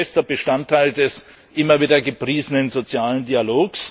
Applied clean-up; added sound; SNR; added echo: none; none; none; none.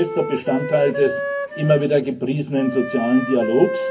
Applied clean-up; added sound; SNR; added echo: none; Wind instrument, woodwind instrument; 8 dB; reverberation time 0.3 s.